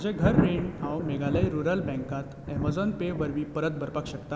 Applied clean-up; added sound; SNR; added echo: none; Thunder; 2 dB; none.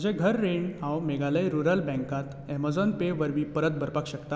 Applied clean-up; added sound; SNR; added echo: none; none; none; none.